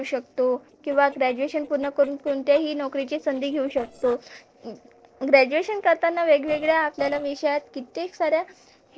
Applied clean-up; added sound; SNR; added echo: neural separator model SepFormer DNS4.